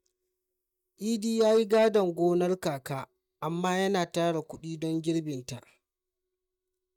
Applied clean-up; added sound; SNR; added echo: neural mask model DeepFilterNet 3.